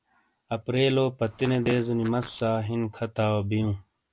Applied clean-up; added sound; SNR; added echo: none; Fart; 17 dB; none.